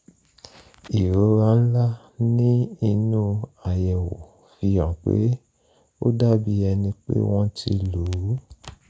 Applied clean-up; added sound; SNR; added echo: none; none; none; none.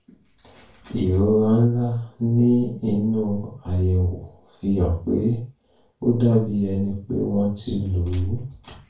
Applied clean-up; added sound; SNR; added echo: none; none; none; reverberation time 0.3 s.